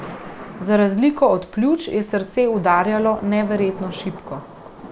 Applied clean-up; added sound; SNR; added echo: none; Thunder / Rain; 17 dB; none.